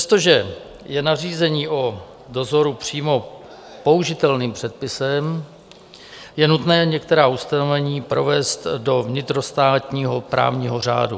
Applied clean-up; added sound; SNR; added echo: none; none; none; none.